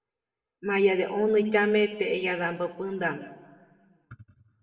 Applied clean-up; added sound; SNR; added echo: none; none; none; reverberation time 1.4 s.